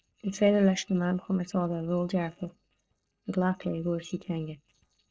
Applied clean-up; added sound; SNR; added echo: neural separator model SepFormer DNS4.